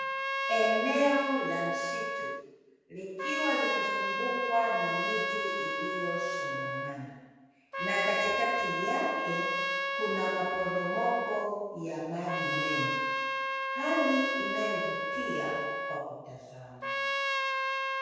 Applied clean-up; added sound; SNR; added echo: none; Trumpet; -1 dB; reverberation time 1.2 s.